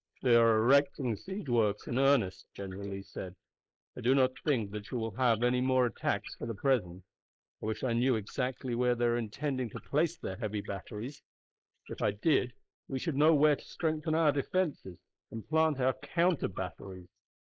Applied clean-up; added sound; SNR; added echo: neural mask model Resemble Enhance denoiser.